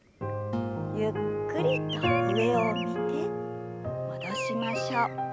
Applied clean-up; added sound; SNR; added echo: none; Bird vocalization, bird call, bird song + Acoustic guitar; 11 dB; none.